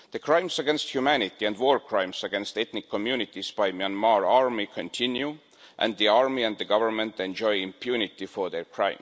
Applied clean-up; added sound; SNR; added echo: none; none; none; none.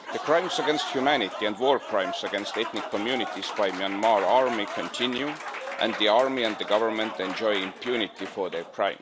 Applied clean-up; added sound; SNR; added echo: none; Applause; 9 dB; none.